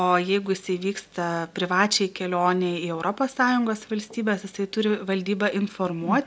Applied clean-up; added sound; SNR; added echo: none; none; none; none.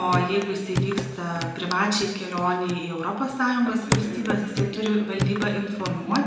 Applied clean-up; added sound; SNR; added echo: none; Hands / Wood; 5 dB; reverberation time 1.0 s.